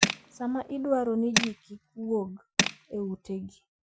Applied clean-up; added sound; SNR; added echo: classical method Wiener filter.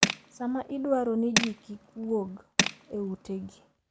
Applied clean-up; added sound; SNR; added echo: none; Tools; 1 dB; none.